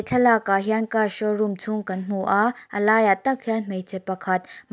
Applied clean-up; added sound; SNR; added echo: none; none; none; none.